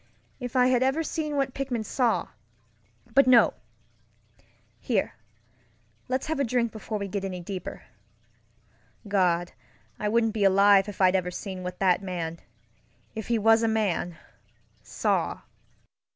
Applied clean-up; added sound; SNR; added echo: none; none; none; none.